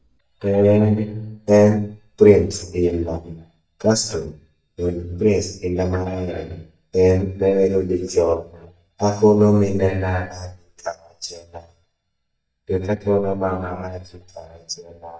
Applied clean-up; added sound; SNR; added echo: neural mask model DeepFilterNet 3.